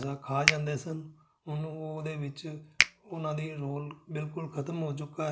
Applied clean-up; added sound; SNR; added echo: none; Finger snapping; 1 dB; none.